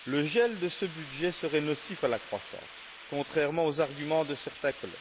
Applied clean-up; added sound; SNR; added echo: none; Hiss; 16 dB; none.